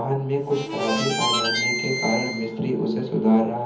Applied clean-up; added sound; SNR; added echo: none; Harmonica; 3 dB; reverberation time 0.7 s.